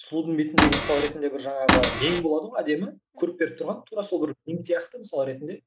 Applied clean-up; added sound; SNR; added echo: none; Cupboard open or close / Door; -4 dB; none.